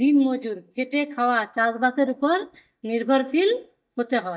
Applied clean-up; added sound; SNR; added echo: neural mask model DeepFilterNet 3.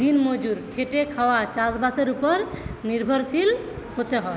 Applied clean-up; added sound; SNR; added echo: none; none; none; none.